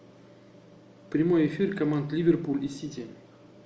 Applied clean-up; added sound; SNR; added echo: none; none; none; none.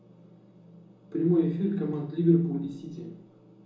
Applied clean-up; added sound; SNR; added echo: none; none; none; reverberation time 0.6 s.